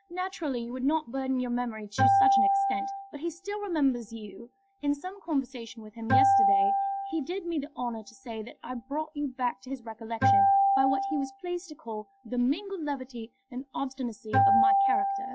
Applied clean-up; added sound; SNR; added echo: classical method log-MMSE.